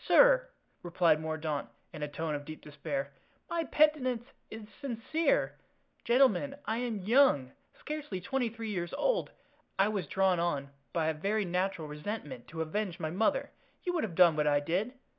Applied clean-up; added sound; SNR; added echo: none; none; none; none.